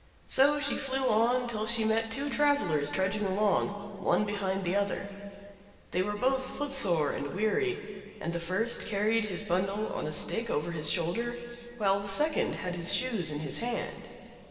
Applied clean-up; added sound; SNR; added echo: none; none; none; reverberation time 2.4 s.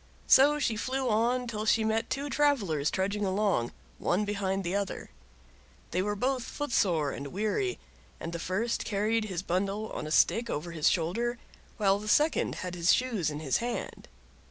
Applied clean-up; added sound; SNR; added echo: none; none; none; none.